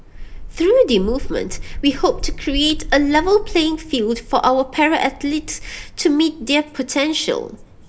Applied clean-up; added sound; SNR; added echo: none; Wind; 11 dB; reverberation time 0.3 s.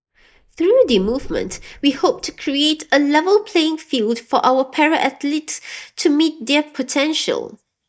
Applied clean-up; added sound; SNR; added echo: neural mask model DeepFilterNet 3.